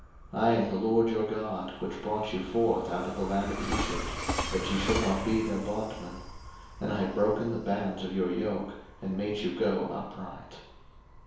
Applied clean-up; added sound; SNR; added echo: none; Train; 8 dB; reverberation time 1.0 s.